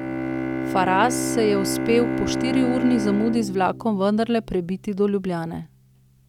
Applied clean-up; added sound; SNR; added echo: none; Bowed string instrument; 4 dB; none.